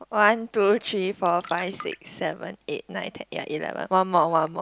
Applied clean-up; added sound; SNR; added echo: none; Trickle, dribble; 19 dB; none.